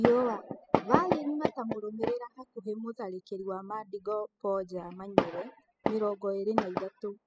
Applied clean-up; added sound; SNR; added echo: classical method spectral subtraction.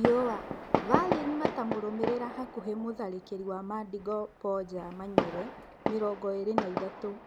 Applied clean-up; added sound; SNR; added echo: none; Fireworks; 1 dB; none.